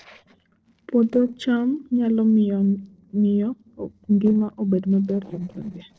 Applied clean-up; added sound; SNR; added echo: neural separator model SepFormer DNS4.